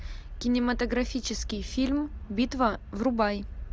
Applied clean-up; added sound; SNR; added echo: none; none; none; none.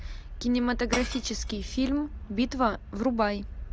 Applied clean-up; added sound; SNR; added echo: none; Shatter / Crushing; 13 dB; none.